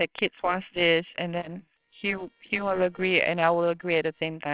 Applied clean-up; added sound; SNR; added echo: neural separator model SepFormer WHAMR!.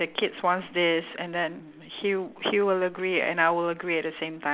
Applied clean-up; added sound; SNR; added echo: none; none; none; none.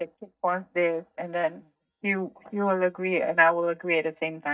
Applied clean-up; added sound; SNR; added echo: neural mask model DeepFilterNet 3.